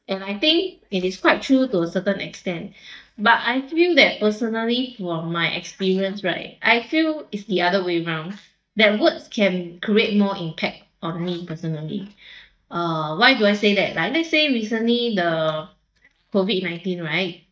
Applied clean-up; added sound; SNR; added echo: neural mask model DeepFilterNet 3.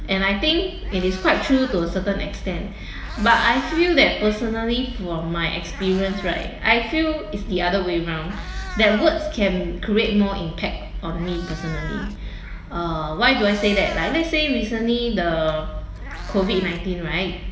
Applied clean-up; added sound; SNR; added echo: none; Meow; 19 dB; reverberation time 0.9 s.